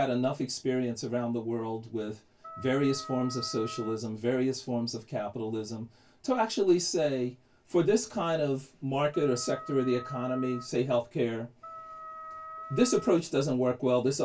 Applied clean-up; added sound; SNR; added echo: none; Wind instrument, woodwind instrument; 14 dB; reverberation time 0.1 s.